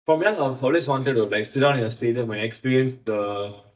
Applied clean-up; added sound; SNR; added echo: neural mask model DeepFilterNet 3.